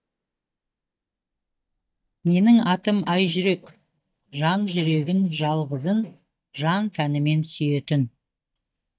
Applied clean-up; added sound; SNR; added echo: neural mask model DeepFilterNet 3.